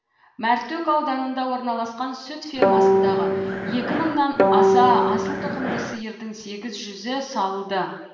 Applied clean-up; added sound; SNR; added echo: none; Guitar; -5 dB; reverberation time 1.1 s.